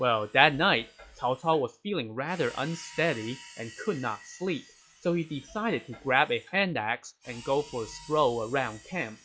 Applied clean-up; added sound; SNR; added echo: classical method log-MMSE.